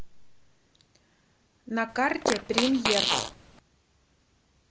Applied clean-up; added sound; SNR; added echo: none; Fart; -3 dB; none.